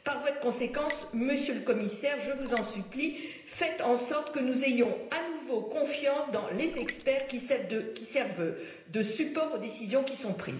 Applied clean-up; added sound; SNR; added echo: none; Raindrop; 13 dB; reverberation time 0.9 s.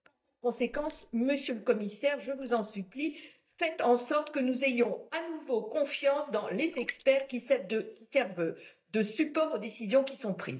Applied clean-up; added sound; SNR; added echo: neural mask model DeepFilterNet 3.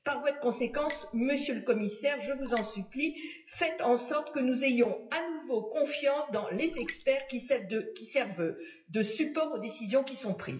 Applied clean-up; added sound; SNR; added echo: classical method WPE with log-MMSE.